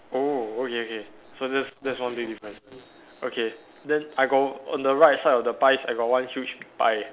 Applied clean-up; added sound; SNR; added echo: none; none; none; none.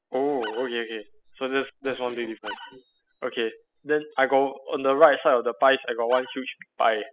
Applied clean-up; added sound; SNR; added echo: classical method spectral subtraction.